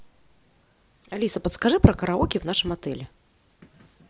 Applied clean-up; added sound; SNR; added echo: none; none; none; none.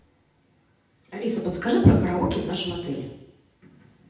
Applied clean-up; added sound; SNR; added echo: none; none; none; reverberation time 0.8 s.